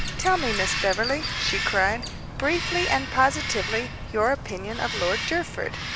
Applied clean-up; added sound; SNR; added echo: none; Bird vocalization, bird call, bird song; 4 dB; none.